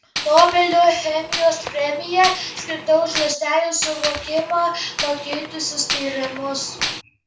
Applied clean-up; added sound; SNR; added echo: none; Gunshot, gunfire; 8 dB; reverberation time 0.3 s.